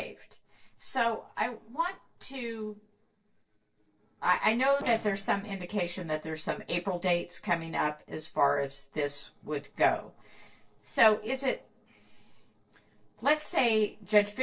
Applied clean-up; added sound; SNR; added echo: neural separator model SepFormer DNS4.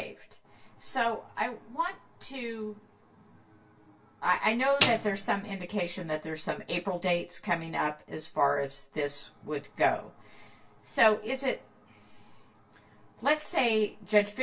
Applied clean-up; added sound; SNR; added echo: none; Snare drum; 3 dB; reverberation time 0.2 s.